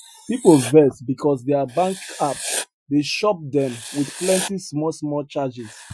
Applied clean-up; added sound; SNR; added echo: classical method Wiener filter.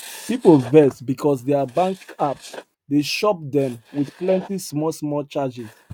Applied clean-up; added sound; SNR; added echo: neural mask model RNNoise.